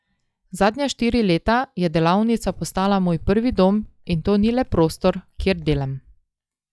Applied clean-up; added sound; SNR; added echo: classical method log-MMSE.